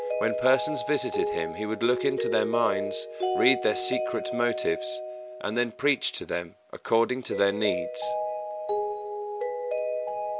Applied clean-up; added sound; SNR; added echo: none; Mallet percussion; 2 dB; none.